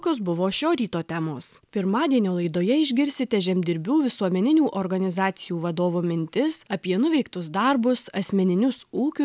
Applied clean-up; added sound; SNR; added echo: none; none; none; none.